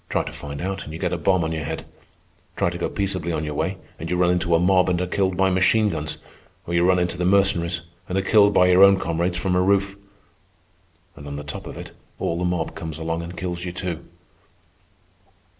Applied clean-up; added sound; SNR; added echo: none; none; none; none.